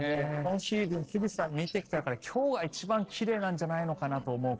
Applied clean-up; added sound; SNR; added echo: neural separator model SepFormer DNS4.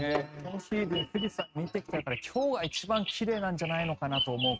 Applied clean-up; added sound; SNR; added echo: neural mask model RNNoise.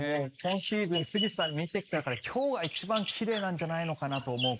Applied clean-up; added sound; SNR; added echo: neural mask model Resemble Enhance denoiser.